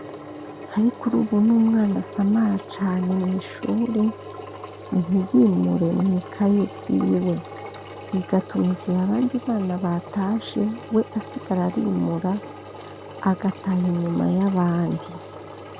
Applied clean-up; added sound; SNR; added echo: none; Engine; 15 dB; none.